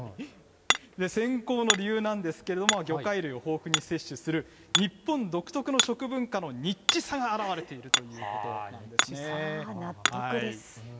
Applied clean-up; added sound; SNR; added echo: none; Hammer; 2 dB; none.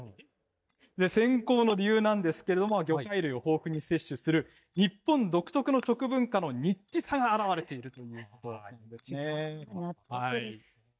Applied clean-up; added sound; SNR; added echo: neural mask model DeepFilterNet 3.